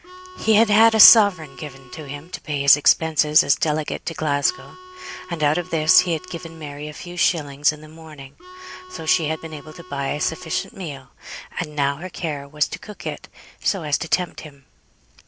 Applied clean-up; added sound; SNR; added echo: none; Harmonica; 18 dB; none.